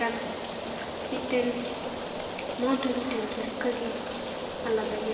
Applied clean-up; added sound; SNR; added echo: none; Rain; 3 dB; reverberation time 2.7 s.